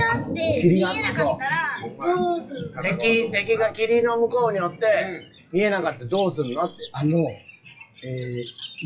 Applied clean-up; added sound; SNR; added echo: classical method WPE with log-MMSE.